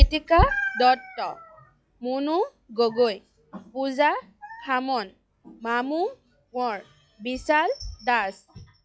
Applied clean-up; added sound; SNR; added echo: classical method log-MMSE.